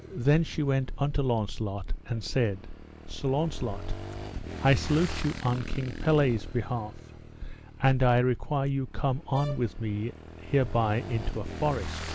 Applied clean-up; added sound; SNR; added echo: none; Brass instrument + Motorcycle / Engine; 13 dB; none.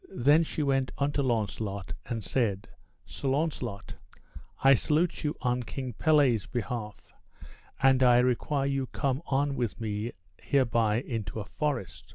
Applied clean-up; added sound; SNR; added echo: none; none; none; none.